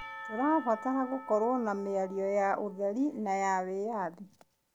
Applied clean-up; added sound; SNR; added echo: none; Church bell / Percussion; 17 dB; none.